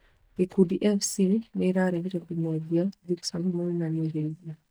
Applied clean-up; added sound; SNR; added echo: neural mask model DeepFilterNet 3.